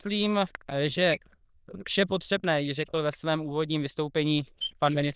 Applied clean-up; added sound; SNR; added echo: neural diffusion model UNIVERSE++.